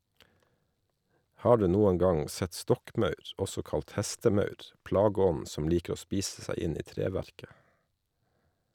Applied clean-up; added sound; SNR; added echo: none; none; none; none.